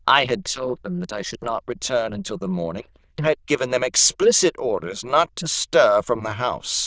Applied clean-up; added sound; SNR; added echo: neural diffusion model UNIVERSE++.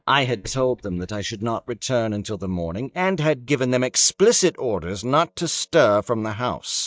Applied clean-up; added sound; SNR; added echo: neural mask model DeepFilterNet 3.